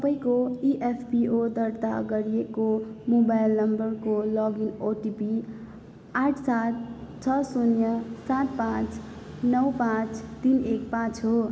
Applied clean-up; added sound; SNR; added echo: none; none; none; none.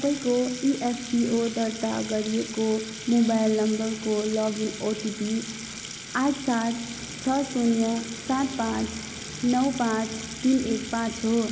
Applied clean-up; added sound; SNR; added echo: none; Sink (filling or washing) / Water tap, faucet; 12 dB; none.